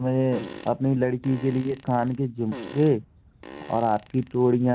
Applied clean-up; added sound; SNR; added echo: none; Fart; 18 dB; none.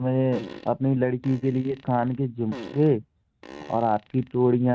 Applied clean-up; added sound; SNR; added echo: neural mask model RNNoise.